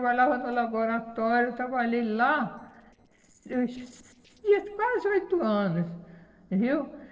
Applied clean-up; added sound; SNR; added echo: neural separator model SepFormer DNS4.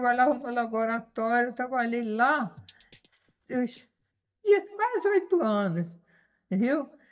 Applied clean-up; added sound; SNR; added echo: neural mask model DeepFilterNet 3.